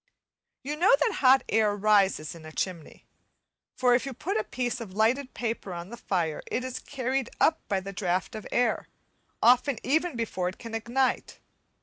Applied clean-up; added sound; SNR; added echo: none; none; none; none.